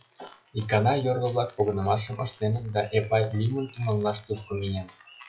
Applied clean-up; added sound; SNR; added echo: classical method log-MMSE.